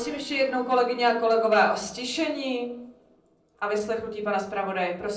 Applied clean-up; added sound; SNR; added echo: neural separator model SepFormer DNS4.